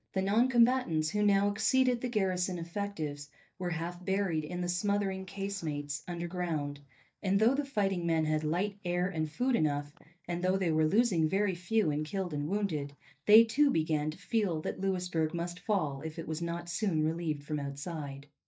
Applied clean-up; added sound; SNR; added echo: neural mask model DeepFilterNet 3.